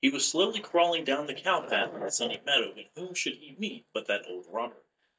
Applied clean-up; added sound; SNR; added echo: neural mask model DeepFilterNet 3.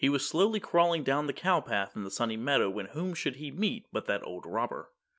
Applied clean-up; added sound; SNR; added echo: none; none; none; none.